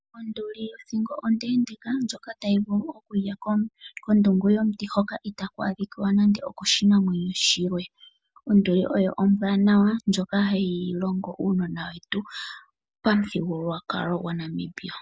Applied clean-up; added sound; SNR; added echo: none; none; none; none.